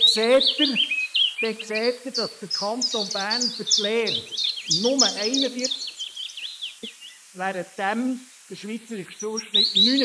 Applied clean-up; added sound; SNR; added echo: neural mask model Resemble Enhance denoiser.